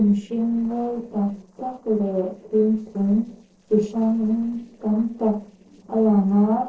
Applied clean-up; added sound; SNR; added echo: neural separator model SepFormer DNS4.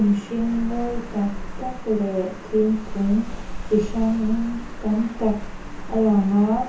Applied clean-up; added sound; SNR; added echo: none; Water; 8 dB; reverberation time 0.6 s.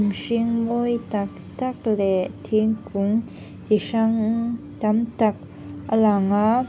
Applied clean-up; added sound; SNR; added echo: none; none; none; none.